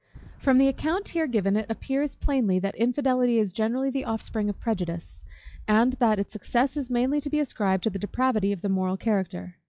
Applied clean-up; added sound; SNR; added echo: classical method log-MMSE.